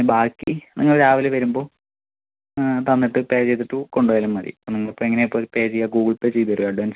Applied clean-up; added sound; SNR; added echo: none; none; none; none.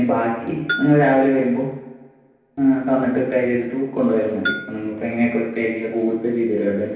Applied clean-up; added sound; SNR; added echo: none; Bell; 12 dB; reverberation time 0.9 s.